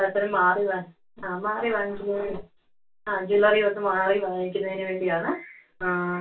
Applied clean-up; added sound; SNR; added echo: none; none; none; reverberation time 0.1 s.